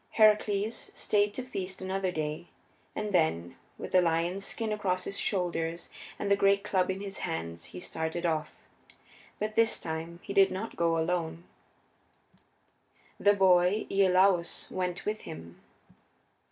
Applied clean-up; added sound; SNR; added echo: none; none; none; none.